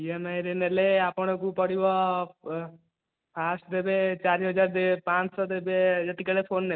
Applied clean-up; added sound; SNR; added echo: none; none; none; none.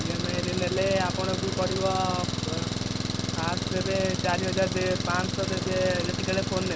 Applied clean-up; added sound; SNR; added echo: none; Engine; 0 dB; none.